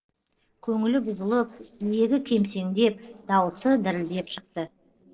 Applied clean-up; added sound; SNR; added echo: neural separator model SepFormer DNS4.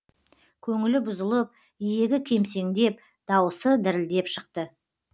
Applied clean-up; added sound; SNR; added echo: none; none; none; none.